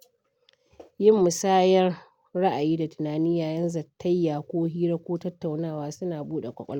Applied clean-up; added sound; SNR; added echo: none; none; none; none.